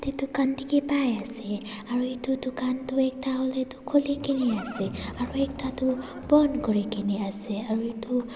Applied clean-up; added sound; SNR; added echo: none; Livestock, farm animals, working animals; 19 dB; none.